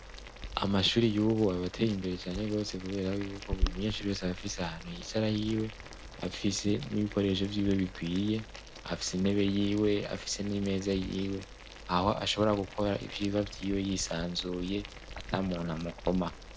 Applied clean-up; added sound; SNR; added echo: none; Boiling; 11 dB; none.